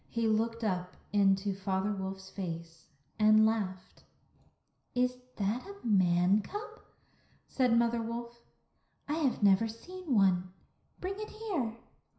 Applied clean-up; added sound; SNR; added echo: none; none; none; reverberation time 0.5 s.